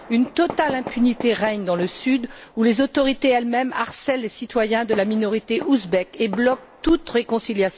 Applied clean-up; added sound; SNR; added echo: none; Fireworks; 18 dB; none.